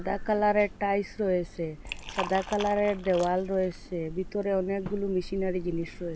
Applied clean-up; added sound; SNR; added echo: none; Liquid; 11 dB; none.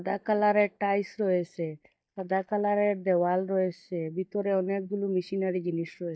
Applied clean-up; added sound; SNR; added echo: neural mask model DeepFilterNet 3.